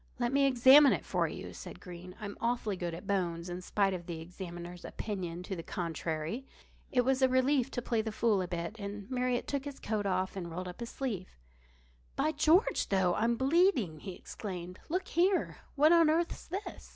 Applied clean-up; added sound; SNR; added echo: none; none; none; none.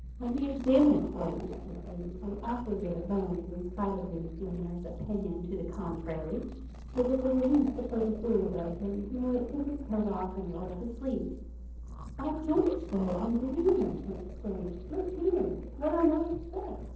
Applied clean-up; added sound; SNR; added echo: neural separator model SepFormer DNS4.